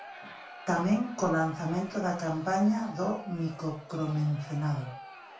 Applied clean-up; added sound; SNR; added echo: none; Crowd; 16 dB; reverberation time 0.3 s.